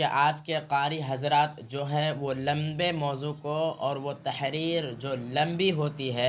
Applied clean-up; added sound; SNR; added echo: none; none; none; none.